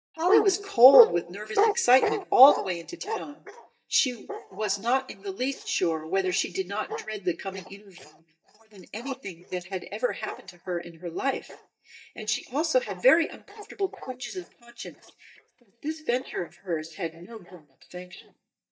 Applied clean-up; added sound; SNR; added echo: neural mask model DeepFilterNet 3.